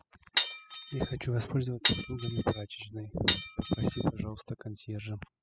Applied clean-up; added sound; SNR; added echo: classical method spectral subtraction.